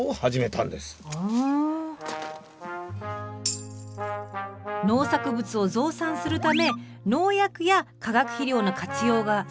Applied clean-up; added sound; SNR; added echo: none; Tambourine; 10 dB; none.